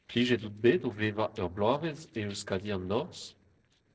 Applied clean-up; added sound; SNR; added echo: neural separator model SepFormer DNS4.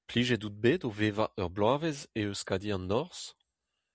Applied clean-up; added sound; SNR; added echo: none; none; none; none.